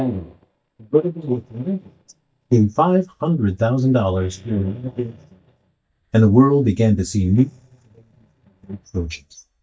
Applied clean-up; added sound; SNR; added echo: neural mask model DeepFilterNet 3.